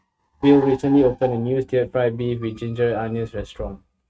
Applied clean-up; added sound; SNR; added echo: neural mask model RNNoise.